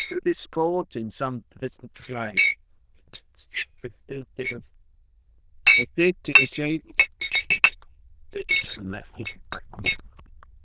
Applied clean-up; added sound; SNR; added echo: neural diffusion model UNIVERSE++.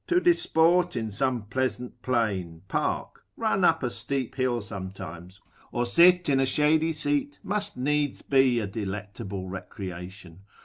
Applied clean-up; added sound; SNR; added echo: none; none; none; none.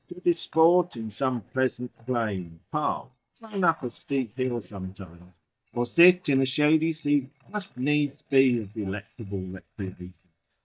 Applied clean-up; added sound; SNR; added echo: neural mask model DeepFilterNet 3.